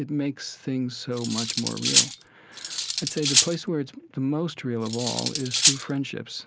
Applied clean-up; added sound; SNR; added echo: none; Cutlery, silverware; -4 dB; none.